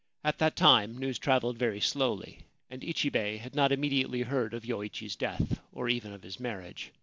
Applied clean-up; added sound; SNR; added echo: none; none; none; none.